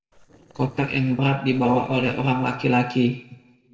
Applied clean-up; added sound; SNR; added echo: neural separator model SepFormer DNS4.